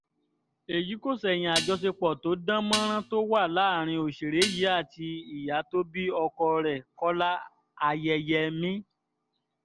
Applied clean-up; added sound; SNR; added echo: none; Dishes, pots, and pans; 5 dB; none.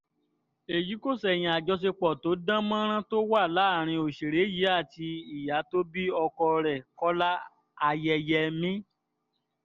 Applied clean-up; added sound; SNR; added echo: none; none; none; none.